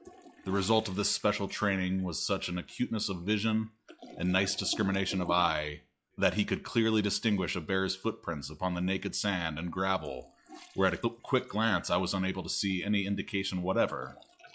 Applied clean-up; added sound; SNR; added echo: classical method log-MMSE.